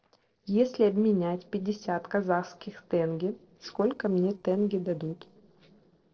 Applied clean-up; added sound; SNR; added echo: neural separator model SepFormer DNS4.